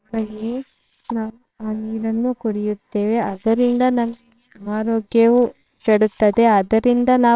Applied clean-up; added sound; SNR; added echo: neural separator model SepFormer WHAMR!.